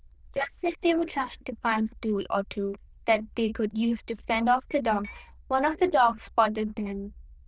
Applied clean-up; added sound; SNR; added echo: neural diffusion model UNIVERSE++.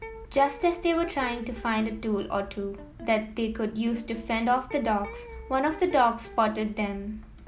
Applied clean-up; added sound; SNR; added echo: none; Electric guitar; 18 dB; none.